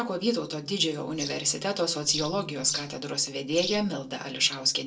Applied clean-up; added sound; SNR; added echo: neural separator model SepFormer DNS4.